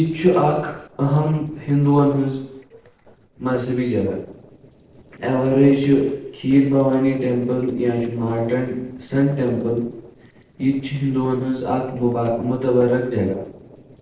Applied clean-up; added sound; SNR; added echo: neural separator model SepFormer DNS4.